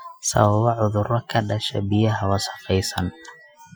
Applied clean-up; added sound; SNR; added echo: classical method Wiener filter.